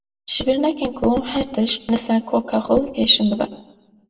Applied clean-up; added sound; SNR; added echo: none; none; none; reverberation time 0.6 s.